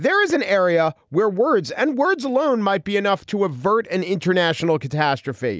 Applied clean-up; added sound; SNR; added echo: none; none; none; none.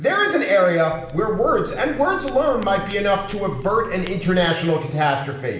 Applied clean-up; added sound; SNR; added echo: none; Crackle; 15 dB; reverberation time 0.8 s.